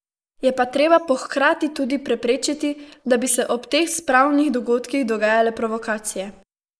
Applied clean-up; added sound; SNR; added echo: neural mask model Resemble Enhance denoiser.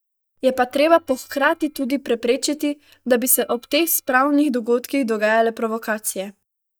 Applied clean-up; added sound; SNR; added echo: neural mask model DeepFilterNet 3.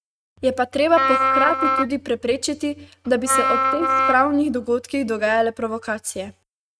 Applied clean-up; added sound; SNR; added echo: neural mask model RNNoise.